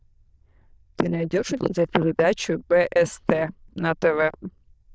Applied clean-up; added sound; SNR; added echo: neural diffusion model UNIVERSE++.